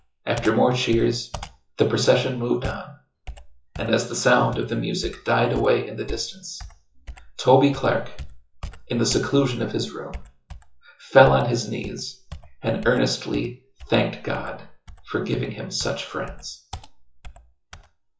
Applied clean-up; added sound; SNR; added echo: classical method WPE with log-MMSE.